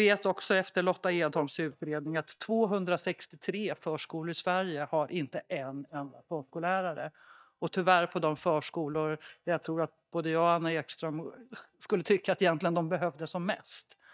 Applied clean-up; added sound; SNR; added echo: neural mask model DeepFilterNet 3.